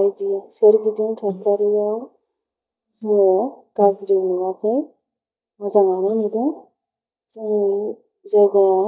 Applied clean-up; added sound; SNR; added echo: neural mask model DeepFilterNet 3.